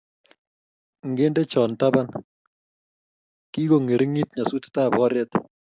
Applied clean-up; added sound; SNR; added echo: none; none; none; none.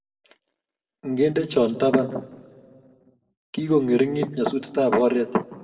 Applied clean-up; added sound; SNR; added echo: none; none; none; reverberation time 1.1 s.